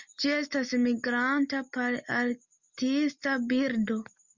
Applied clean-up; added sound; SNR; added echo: none; none; none; none.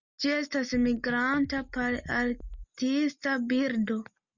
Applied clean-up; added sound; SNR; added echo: neural mask model DeepFilterNet 3.